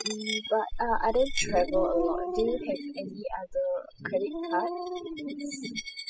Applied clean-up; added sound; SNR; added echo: classical method spectral subtraction.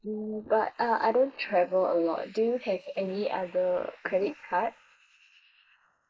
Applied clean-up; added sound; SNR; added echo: neural mask model Resemble Enhance denoiser.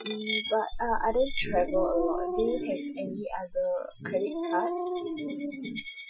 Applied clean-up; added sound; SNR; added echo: classical method Wiener filter.